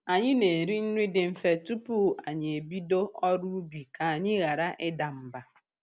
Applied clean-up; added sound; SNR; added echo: none; none; none; none.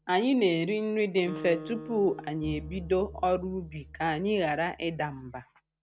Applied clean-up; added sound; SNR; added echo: none; Acoustic guitar + Bowed string instrument; 16 dB; none.